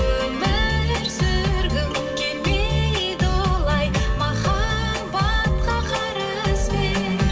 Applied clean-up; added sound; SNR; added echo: none; none; none; reverberation time 0.8 s.